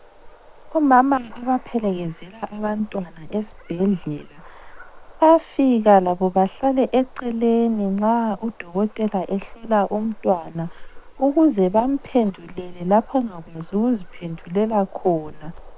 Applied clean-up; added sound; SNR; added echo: neural separator model SepFormer WHAM!.